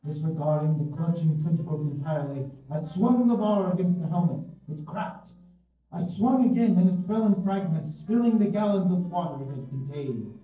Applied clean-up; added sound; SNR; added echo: neural separator model SepFormer DNS4.